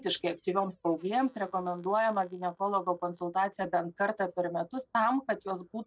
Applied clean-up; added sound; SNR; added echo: neural mask model DeepFilterNet 3.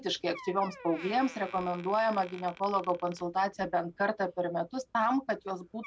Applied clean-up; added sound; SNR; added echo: none; Door; 20 dB; none.